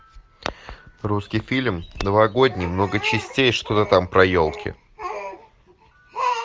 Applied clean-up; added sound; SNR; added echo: none; none; none; none.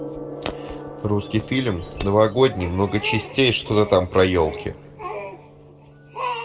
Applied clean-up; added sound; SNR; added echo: none; Gong; 16 dB; reverberation time 1.0 s.